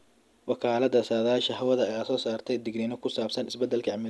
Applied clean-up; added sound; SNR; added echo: none; none; none; none.